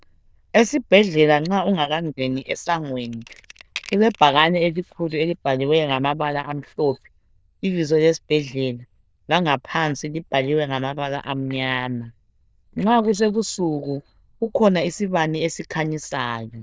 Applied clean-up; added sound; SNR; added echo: neural diffusion model UNIVERSE++.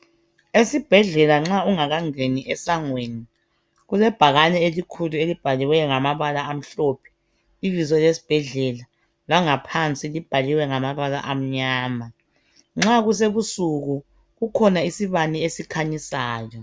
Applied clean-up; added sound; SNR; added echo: none; none; none; none.